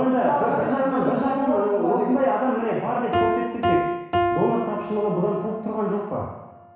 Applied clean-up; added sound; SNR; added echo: none; Piano; 6 dB; reverberation time 1.1 s.